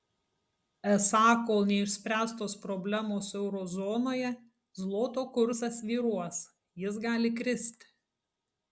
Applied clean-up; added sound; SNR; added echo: none; none; none; none.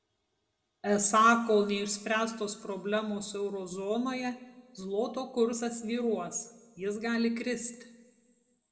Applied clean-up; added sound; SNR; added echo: none; none; none; reverberation time 1.0 s.